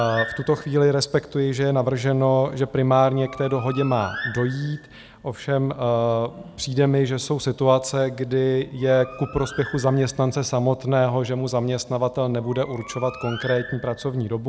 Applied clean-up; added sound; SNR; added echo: none; Bird; 17 dB; none.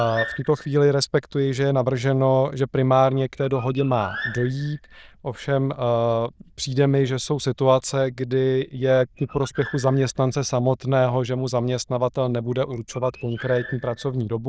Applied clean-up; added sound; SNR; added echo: neural diffusion model UNIVERSE++.